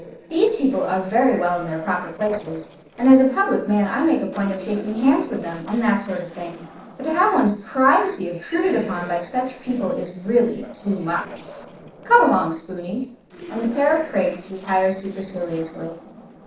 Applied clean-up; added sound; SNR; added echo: neural separator model SepFormer DNS4.